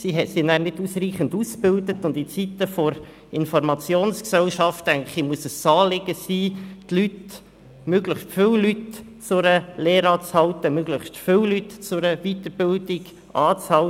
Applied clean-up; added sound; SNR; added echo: none; none; none; none.